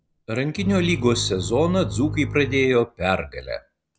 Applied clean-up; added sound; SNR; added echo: none; Bowed string instrument; 9 dB; none.